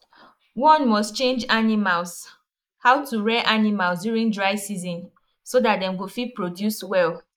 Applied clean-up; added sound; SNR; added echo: neural mask model Resemble Enhance denoiser.